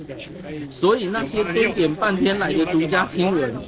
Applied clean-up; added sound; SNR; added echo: neural separator model SepFormer DNS4.